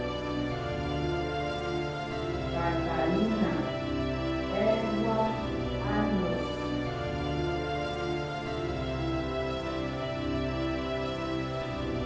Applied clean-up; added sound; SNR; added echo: none; Musical instrument; -5 dB; reverberation time 0.8 s.